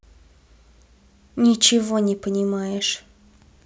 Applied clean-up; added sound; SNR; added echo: none; none; none; none.